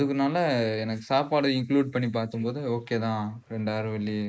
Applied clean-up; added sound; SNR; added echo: neural mask model Resemble Enhance denoiser.